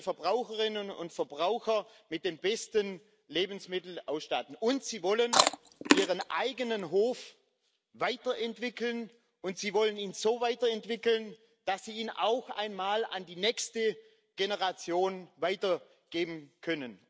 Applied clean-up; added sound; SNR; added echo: none; Chewing, mastication; -4 dB; none.